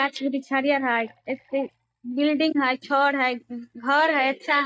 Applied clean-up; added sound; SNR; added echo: neural mask model DeepFilterNet 3.